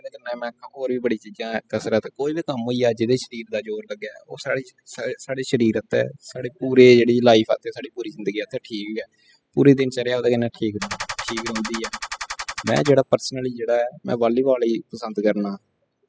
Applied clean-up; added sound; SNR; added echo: classical method spectral subtraction.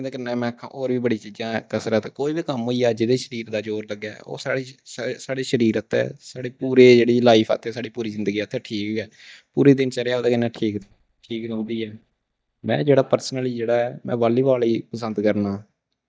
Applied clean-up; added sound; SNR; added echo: neural mask model DeepFilterNet 3.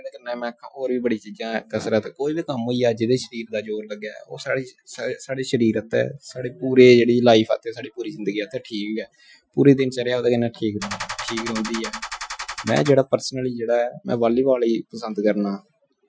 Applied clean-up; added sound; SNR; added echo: classical method Wiener filter.